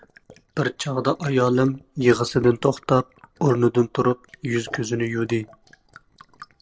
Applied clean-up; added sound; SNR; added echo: neural separator model SepFormer DNS4.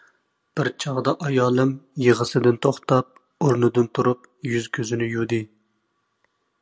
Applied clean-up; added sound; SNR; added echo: none; none; none; none.